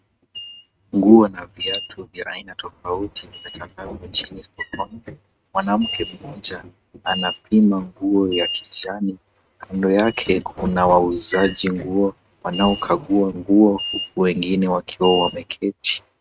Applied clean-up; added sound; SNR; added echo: neural mask model RNNoise.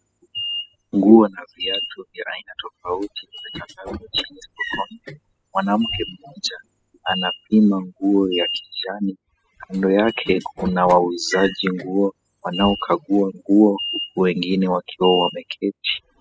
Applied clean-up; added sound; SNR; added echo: classical method spectral subtraction.